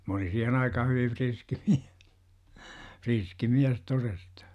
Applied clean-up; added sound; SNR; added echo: none; none; none; none.